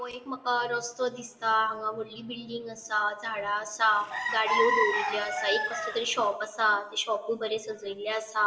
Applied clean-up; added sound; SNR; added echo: none; Chicken, rooster; 0 dB; reverberation time 0.9 s.